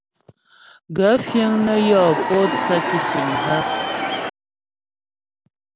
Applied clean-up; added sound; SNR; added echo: none; Crowd / Cheering; 1 dB; none.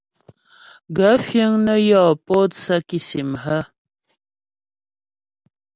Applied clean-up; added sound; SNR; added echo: none; none; none; none.